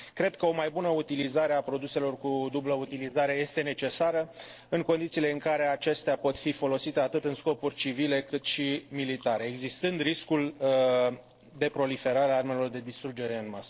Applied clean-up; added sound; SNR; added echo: neural separator model SepFormer DNS4.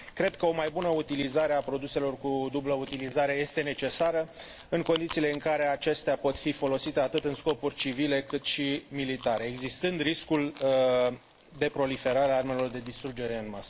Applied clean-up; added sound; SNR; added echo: neural mask model Resemble Enhance denoiser.